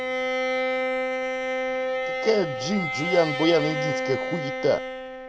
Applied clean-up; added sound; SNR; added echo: none; Bowed string instrument; 0 dB; none.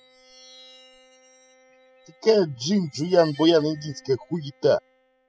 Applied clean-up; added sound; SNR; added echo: classical method spectral subtraction.